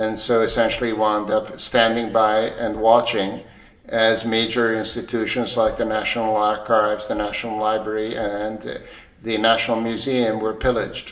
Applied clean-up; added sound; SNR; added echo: none; none; none; reverberation time 0.7 s.